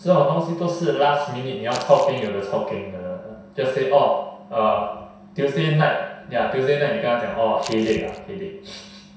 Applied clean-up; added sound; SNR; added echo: none; Crumpling, crinkling; 17 dB; reverberation time 0.7 s.